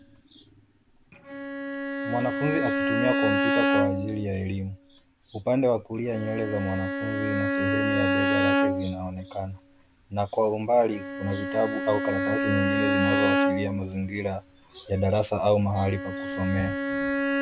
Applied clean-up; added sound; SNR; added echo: none; Bowed string instrument; 0 dB; none.